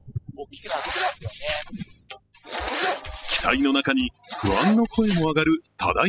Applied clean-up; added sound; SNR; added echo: classical method spectral subtraction.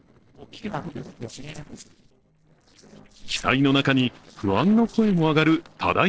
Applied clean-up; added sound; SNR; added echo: neural separator model SepFormer DNS4.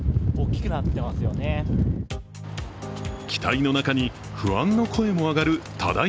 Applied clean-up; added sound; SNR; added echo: none; none; none; none.